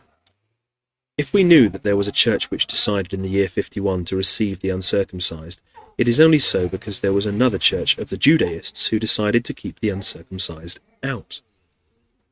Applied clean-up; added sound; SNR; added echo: neural mask model RNNoise.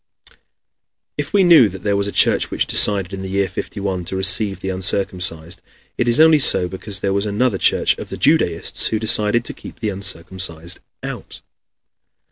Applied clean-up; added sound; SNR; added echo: none; none; none; none.